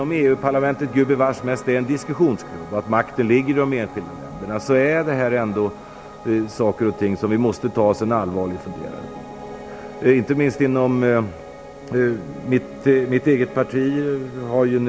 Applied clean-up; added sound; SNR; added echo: none; Piano; 16 dB; none.